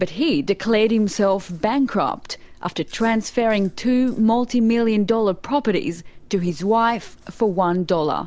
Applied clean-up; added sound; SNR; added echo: none; Chewing, mastication; 18 dB; none.